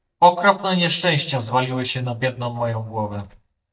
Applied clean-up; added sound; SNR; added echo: neural mask model DeepFilterNet 3.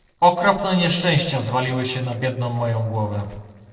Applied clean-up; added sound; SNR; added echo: neural separator model SepFormer DNS4.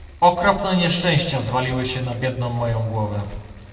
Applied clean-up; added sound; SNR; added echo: none; Bicycle; 18 dB; reverberation time 1.6 s.